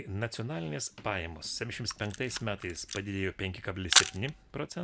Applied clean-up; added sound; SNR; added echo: none; Camera; -2 dB; none.